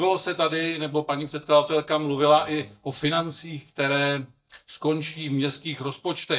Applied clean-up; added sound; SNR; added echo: neural mask model DeepFilterNet 3.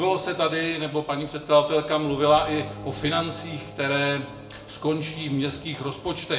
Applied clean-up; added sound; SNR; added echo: none; Bowed string instrument; 19 dB; reverberation time 0.4 s.